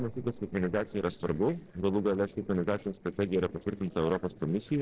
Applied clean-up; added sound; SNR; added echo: neural separator model SepFormer DNS4.